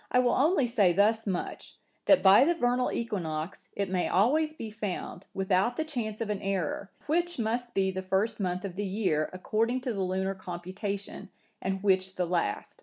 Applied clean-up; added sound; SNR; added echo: none; none; none; none.